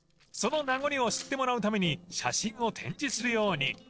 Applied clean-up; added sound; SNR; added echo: neural separator model SepFormer DNS4.